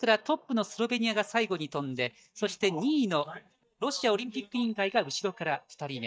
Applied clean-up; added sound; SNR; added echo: neural mask model DeepFilterNet 3.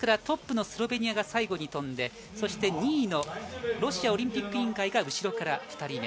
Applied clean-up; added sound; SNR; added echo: none; none; none; none.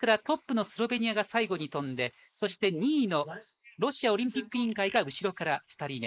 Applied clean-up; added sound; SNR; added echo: neural mask model Resemble Enhance denoiser.